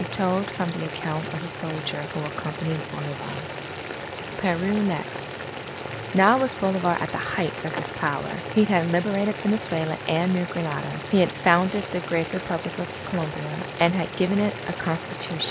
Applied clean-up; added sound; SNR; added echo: none; Boiling; 8 dB; none.